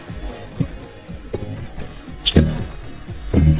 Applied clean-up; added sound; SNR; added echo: neural mask model DeepFilterNet 3.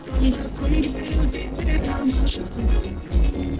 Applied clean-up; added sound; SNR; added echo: neural separator model SepFormer DNS4.